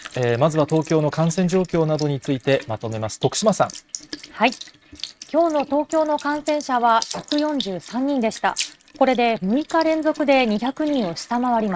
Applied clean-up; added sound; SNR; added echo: neural mask model RNNoise.